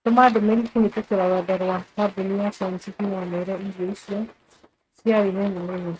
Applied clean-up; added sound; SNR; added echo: neural mask model RNNoise.